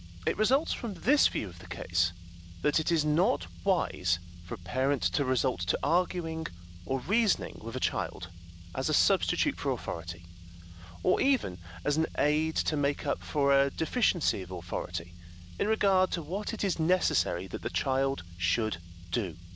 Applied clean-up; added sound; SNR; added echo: none; Car; 14 dB; none.